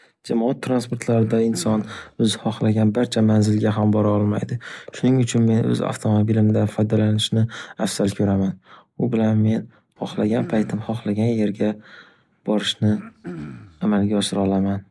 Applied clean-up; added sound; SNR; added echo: none; Cough; 17 dB; none.